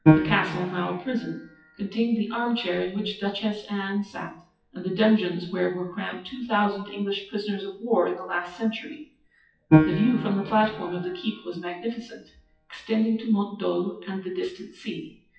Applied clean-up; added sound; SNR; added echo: classical method WPE with log-MMSE.